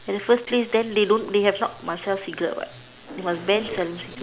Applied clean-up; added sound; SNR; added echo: none; none; none; none.